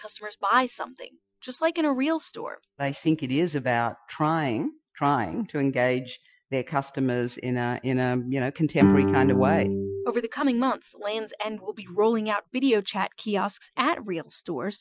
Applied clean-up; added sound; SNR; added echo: classical method Wiener filter.